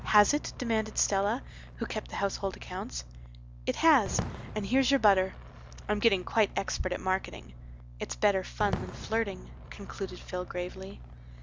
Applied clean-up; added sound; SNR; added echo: none; Fireworks; 14 dB; none.